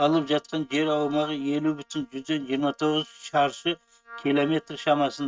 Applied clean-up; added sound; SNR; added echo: neural mask model RNNoise.